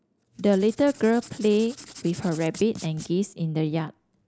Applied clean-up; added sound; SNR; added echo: none; Writing; 19 dB; none.